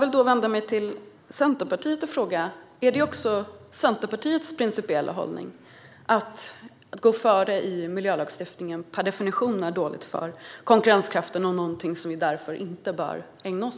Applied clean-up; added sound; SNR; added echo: none; none; none; none.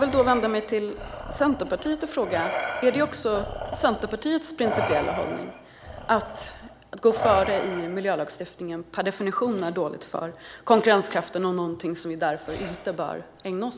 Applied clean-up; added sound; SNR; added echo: none; Respiratory sounds; 9 dB; none.